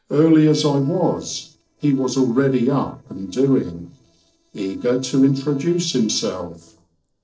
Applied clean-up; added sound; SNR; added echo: neural separator model SepFormer DNS4.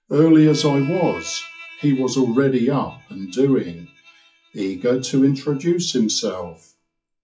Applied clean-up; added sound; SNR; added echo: classical method WPE with log-MMSE.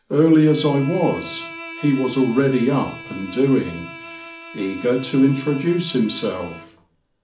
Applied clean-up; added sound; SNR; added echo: none; Bowed string instrument; 17 dB; reverberation time 0.4 s.